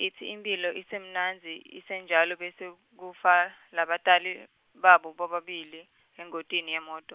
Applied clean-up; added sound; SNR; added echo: none; none; none; none.